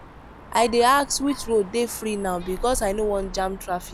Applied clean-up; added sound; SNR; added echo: none; Dog; 13 dB; none.